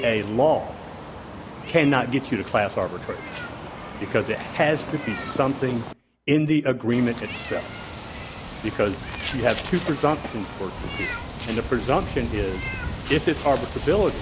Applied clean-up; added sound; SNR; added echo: none; Meow; 9 dB; none.